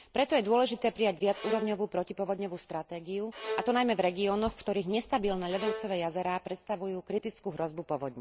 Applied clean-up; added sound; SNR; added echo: none; Bowed string instrument; 12 dB; none.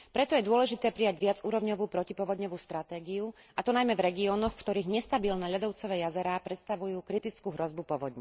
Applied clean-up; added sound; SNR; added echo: none; none; none; none.